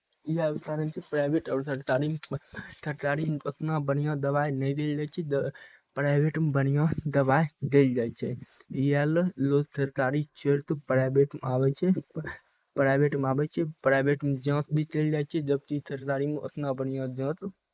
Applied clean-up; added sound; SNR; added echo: neural mask model Resemble Enhance denoiser.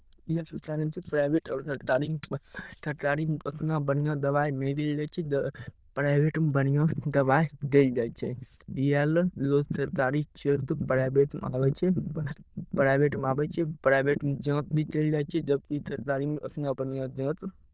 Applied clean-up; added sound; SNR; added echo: neural diffusion model UNIVERSE++.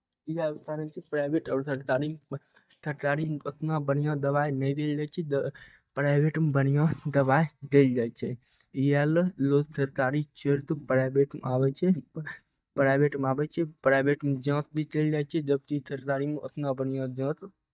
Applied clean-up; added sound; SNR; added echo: neural mask model DeepFilterNet 3.